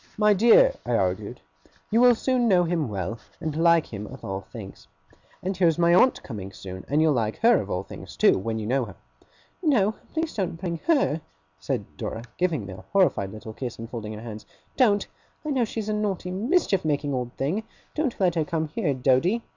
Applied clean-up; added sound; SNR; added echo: none; none; none; none.